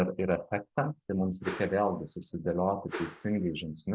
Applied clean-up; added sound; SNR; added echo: none; Whoosh, swoosh, swish; 12 dB; none.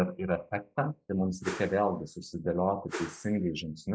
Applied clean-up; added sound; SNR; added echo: classical method log-MMSE.